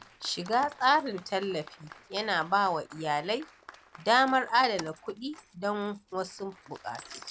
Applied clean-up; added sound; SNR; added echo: none; Keys jangling + Applause; 19 dB; none.